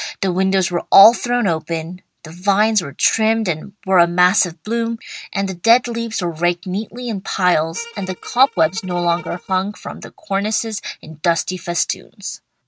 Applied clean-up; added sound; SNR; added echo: neural mask model RNNoise.